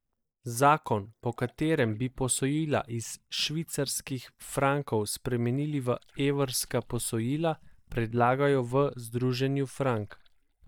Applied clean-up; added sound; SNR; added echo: neural mask model DeepFilterNet 3.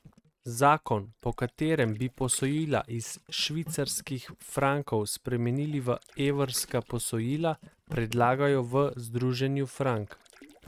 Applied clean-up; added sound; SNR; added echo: neural mask model RNNoise.